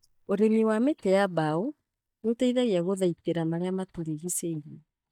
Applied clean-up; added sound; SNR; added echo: neural mask model DeepFilterNet 3.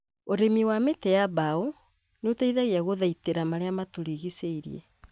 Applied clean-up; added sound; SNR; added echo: none; none; none; none.